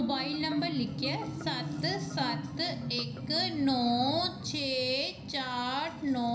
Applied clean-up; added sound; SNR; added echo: none; Marimba, xylophone; 8 dB; reverberation time 0.5 s.